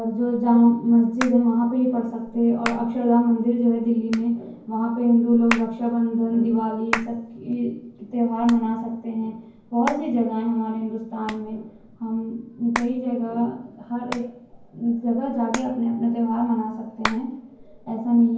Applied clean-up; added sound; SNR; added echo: none; Hands; 15 dB; reverberation time 0.9 s.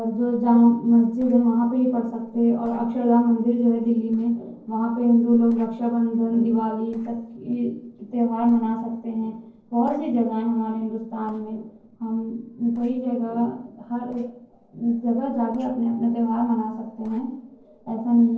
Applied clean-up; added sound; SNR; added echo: neural separator model SepFormer DNS4.